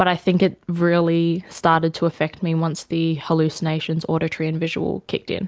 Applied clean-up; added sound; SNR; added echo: none; none; none; none.